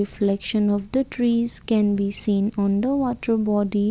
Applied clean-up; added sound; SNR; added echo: none; none; none; none.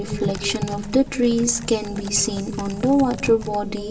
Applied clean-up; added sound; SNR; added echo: none; Typing; 12 dB; reverberation time 2.8 s.